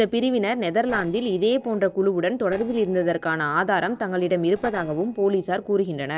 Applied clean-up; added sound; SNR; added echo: neural separator model SepFormer DNS4.